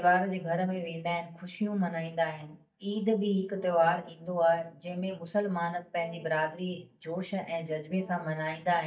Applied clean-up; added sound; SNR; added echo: neural mask model DeepFilterNet 3.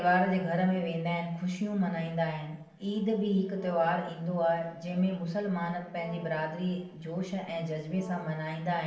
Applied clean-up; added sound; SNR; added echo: neural separator model SepFormer DNS4.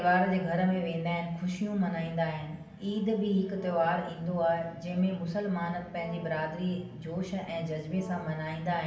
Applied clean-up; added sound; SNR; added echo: none; Brass instrument; 18 dB; reverberation time 0.9 s.